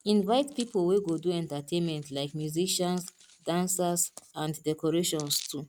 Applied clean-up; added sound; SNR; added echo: neural mask model RNNoise.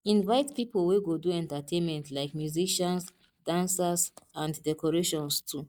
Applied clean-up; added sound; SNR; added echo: neural mask model DeepFilterNet 3.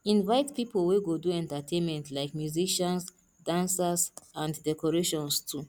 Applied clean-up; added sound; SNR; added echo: none; none; none; none.